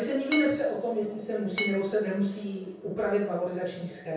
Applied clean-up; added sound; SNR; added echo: none; Glass; 5 dB; reverberation time 0.6 s.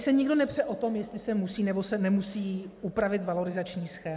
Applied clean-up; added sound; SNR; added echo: none; none; none; none.